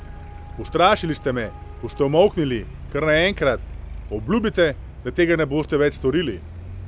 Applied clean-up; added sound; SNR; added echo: none; Traffic noise, roadway noise; 13 dB; none.